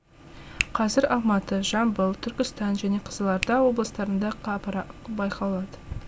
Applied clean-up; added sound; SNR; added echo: none; Hands; 15 dB; none.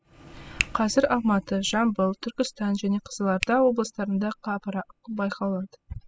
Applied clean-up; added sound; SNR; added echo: classical method spectral subtraction.